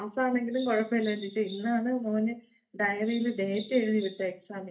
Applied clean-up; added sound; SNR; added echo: none; Bird vocalization, bird call, bird song; 20 dB; reverberation time 0.3 s.